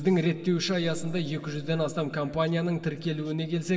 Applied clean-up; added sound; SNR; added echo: none; Piano; 16 dB; reverberation time 2.1 s.